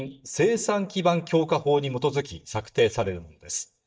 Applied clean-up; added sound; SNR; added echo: neural mask model DeepFilterNet 3.